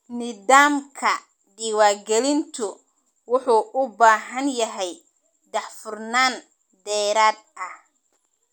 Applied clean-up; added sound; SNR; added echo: none; none; none; none.